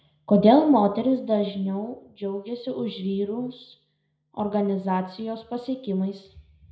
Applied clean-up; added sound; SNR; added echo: none; none; none; reverberation time 0.5 s.